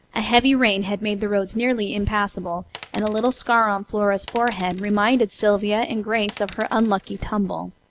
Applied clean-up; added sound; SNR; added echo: none; Coin (dropping); 17 dB; none.